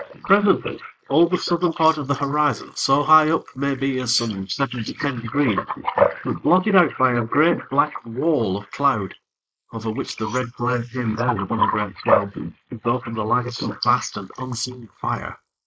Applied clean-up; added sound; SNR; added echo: neural mask model Resemble Enhance denoiser.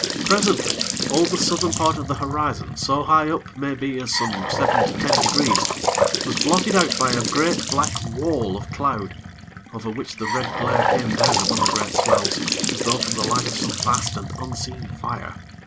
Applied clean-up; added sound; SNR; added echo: none; Trickle, dribble / Bathtub (filling or washing) / Sink (filling or washing) / Gurgling; -1 dB; none.